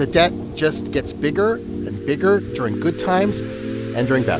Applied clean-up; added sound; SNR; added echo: none; Thunder / Rain; 17 dB; none.